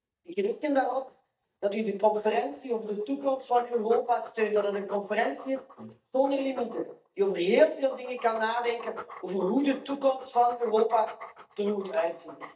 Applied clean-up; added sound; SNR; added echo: neural mask model DeepFilterNet 3.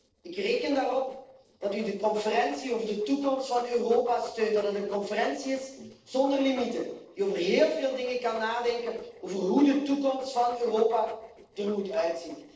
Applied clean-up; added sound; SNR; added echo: neural separator model SepFormer DNS4.